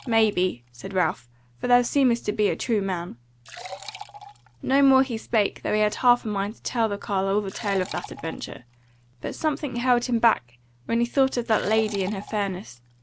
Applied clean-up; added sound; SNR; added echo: none; Liquid; 20 dB; none.